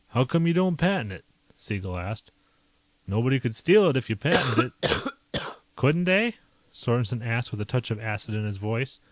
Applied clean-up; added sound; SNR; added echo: none; Cough; 1 dB; none.